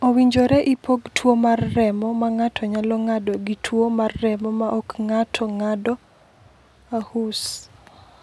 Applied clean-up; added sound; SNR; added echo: none; none; none; none.